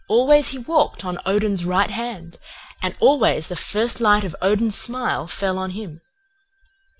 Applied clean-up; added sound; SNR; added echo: none; none; none; none.